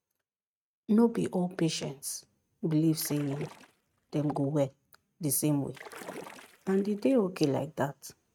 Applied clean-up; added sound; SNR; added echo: neural mask model RNNoise.